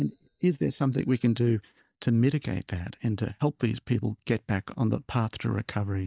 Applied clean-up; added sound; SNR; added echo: neural mask model DeepFilterNet 3.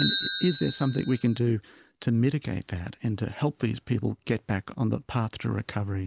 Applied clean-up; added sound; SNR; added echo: none; Bicycle; 10 dB; none.